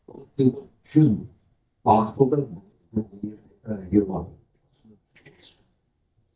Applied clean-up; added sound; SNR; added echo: neural mask model DeepFilterNet 3.